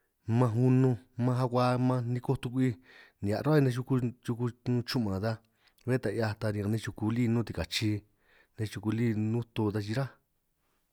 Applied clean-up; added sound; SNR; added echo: none; none; none; none.